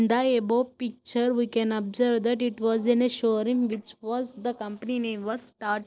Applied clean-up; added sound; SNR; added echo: neural separator model SepFormer DNS4.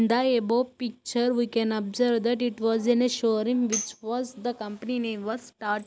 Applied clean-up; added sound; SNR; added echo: none; Tambourine; 12 dB; none.